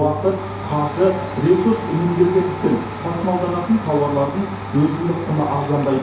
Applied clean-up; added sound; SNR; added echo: none; Domestic sounds, home sounds; 9 dB; reverberation time 2.4 s.